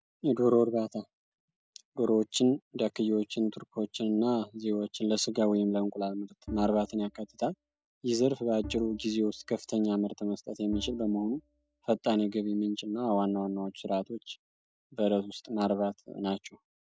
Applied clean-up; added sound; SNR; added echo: none; Bowed string instrument; 18 dB; none.